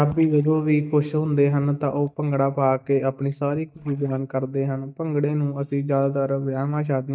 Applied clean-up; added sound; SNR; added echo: neural mask model DeepFilterNet 3.